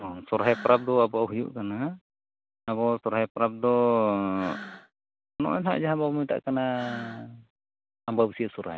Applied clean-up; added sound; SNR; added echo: none; Breathing; 19 dB; none.